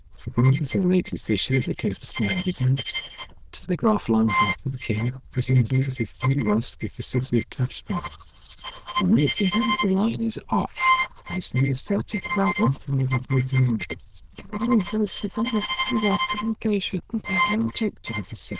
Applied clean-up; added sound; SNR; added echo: neural diffusion model UNIVERSE++.